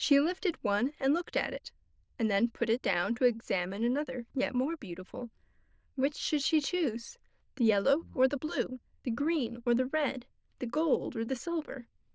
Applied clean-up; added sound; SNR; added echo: neural diffusion model UNIVERSE++.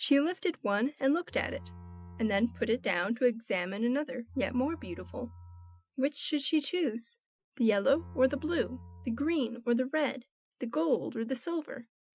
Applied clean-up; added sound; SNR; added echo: classical method Wiener filter.